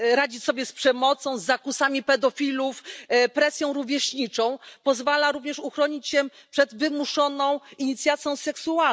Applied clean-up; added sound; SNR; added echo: none; none; none; none.